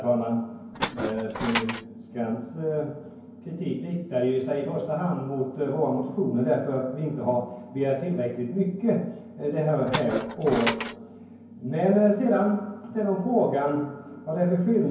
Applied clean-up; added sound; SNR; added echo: none; Tools; 4 dB; reverberation time 0.9 s.